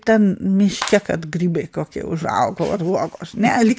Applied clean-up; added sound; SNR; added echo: none; Clapping; 16 dB; none.